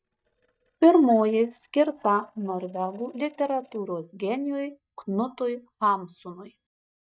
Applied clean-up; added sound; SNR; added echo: neural mask model DeepFilterNet 3.